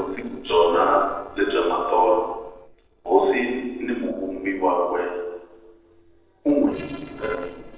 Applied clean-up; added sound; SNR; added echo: neural separator model SepFormer DNS4.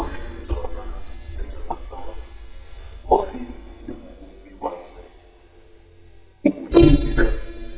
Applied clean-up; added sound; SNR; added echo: neural mask model DeepFilterNet 3.